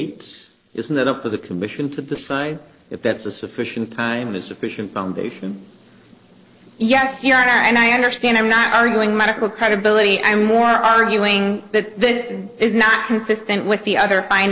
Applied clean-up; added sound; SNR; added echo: neural separator model SepFormer DNS4.